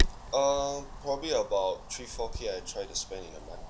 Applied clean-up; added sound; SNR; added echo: none; Wind; 2 dB; none.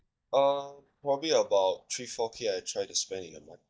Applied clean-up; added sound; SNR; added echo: neural mask model DeepFilterNet 3.